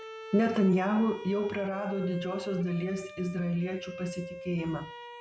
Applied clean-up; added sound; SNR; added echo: none; Bowed string instrument; 13 dB; none.